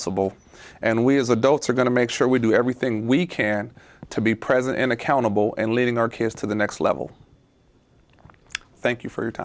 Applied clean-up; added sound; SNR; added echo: none; none; none; none.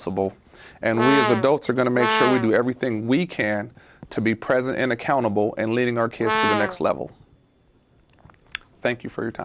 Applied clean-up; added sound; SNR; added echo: none; Brass instrument; 1 dB; none.